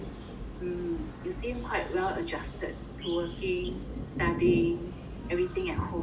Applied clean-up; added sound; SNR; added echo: none; Thunder; 7 dB; none.